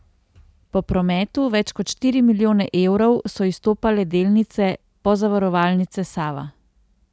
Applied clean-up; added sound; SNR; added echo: none; none; none; none.